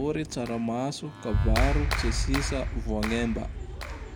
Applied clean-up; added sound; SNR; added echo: none; Clapping; -2 dB; none.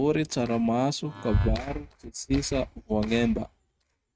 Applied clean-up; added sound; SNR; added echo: neural mask model RNNoise.